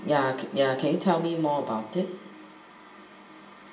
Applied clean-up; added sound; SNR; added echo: none; none; none; reverberation time 0.8 s.